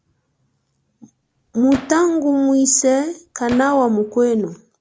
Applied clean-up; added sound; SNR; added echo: none; Gunshot, gunfire; 20 dB; none.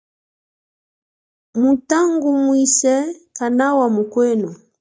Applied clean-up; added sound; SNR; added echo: neural mask model DeepFilterNet 3.